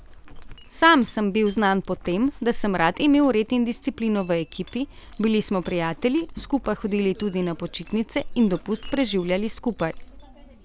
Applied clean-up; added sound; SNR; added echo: none; Chink, clink; 15 dB; none.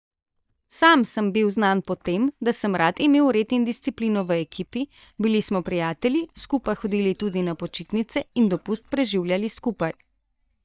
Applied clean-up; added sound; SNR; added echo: neural mask model DeepFilterNet 3.